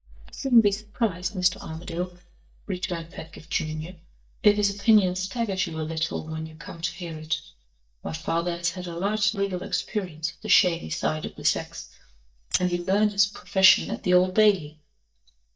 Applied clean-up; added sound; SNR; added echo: neural mask model DeepFilterNet 3.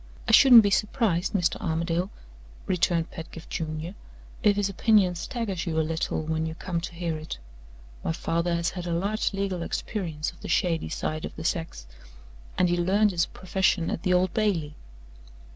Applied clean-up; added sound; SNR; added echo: none; none; none; none.